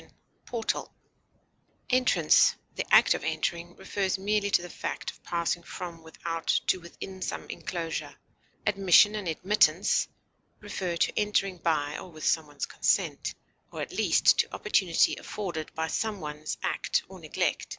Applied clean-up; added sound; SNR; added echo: none; none; none; none.